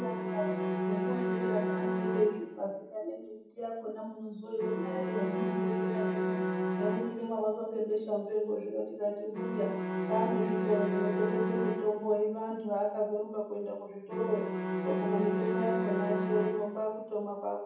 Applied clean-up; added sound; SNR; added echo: none; Bowed string instrument; 0 dB; reverberation time 1.2 s.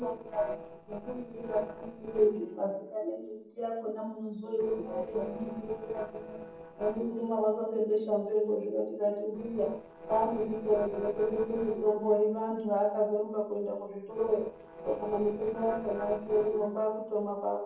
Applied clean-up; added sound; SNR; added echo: neural separator model SepFormer DNS4.